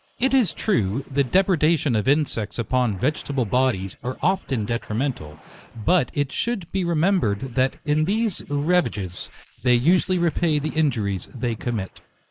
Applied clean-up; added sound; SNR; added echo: neural mask model Resemble Enhance denoiser.